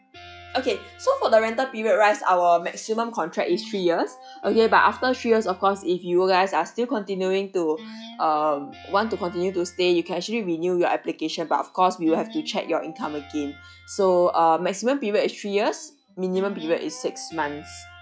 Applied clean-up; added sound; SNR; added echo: classical method log-MMSE.